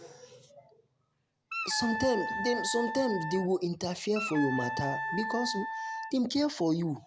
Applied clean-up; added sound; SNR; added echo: none; Wind instrument, woodwind instrument; 4 dB; none.